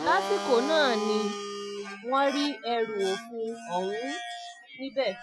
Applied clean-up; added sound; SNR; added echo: classical method Wiener filter.